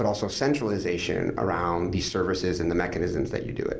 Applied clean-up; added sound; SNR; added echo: none; none; none; none.